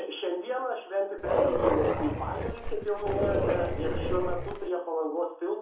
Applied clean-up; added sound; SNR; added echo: none; Dog; -3 dB; reverberation time 1.0 s.